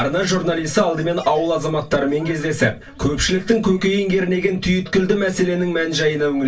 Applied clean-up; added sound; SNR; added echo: none; none; none; reverberation time 0.2 s.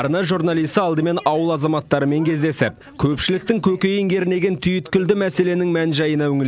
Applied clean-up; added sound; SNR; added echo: none; none; none; none.